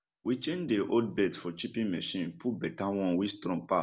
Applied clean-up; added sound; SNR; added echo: none; none; none; none.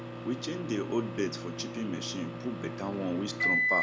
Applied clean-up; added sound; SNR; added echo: none; Microwave oven; 0 dB; none.